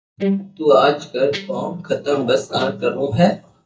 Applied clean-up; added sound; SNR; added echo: neural mask model DeepFilterNet 3.